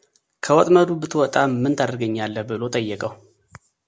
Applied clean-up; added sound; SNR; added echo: none; none; none; none.